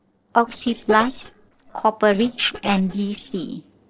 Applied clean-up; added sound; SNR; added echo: neural separator model SepFormer DNS4.